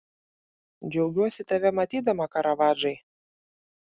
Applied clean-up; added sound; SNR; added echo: none; none; none; none.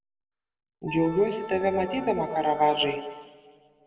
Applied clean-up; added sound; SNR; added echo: none; Wind instrument, woodwind instrument; 14 dB; reverberation time 1.1 s.